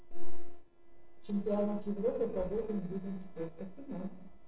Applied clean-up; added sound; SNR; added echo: neural separator model SepFormer DNS4.